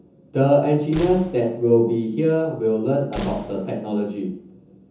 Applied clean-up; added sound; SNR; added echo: none; Slam; 17 dB; reverberation time 0.6 s.